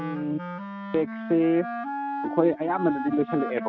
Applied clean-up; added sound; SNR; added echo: neural mask model RNNoise.